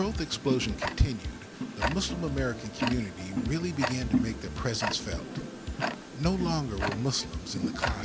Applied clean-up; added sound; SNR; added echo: none; Tick-tock; 3 dB; none.